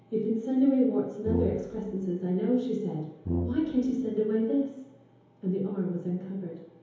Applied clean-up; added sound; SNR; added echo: none; Brass instrument; 5 dB; reverberation time 1.0 s.